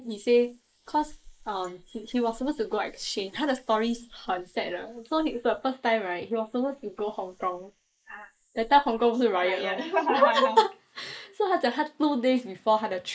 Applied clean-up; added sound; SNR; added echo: neural mask model Resemble Enhance denoiser.